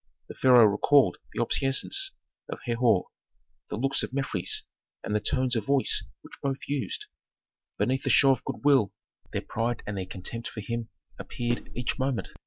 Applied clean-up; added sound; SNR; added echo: none; Snare drum; 13 dB; none.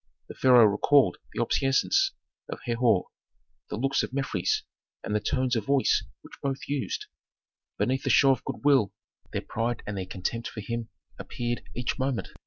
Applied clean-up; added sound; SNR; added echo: none; none; none; none.